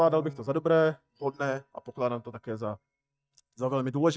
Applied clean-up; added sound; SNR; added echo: neural mask model DeepFilterNet 3.